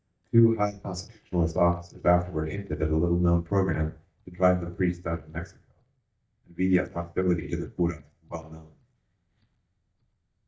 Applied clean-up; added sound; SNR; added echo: neural mask model DeepFilterNet 3.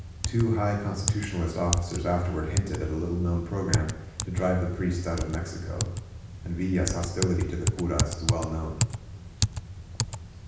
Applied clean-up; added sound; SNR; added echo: none; Typing; 3 dB; reverberation time 0.9 s.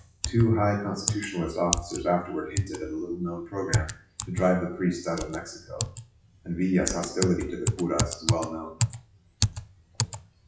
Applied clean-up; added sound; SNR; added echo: classical method WPE with log-MMSE.